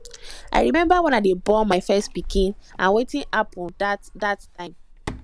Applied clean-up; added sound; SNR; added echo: none; Keys jangling; 12 dB; none.